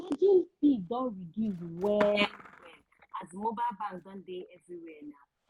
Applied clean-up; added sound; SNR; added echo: none; Skateboard; 17 dB; none.